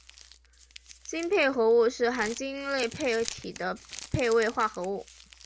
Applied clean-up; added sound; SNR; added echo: none; Crumpling, crinkling; 17 dB; none.